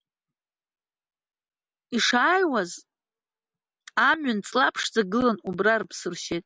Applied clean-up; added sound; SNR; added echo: none; none; none; none.